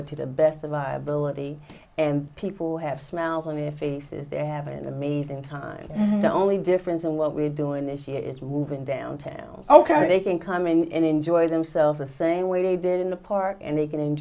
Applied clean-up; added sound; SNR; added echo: none; none; none; none.